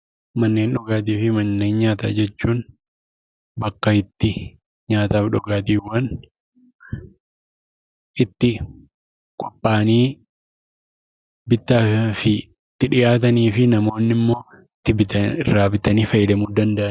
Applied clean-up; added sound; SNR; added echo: none; none; none; none.